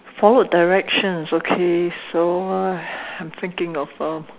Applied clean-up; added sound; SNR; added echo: none; none; none; none.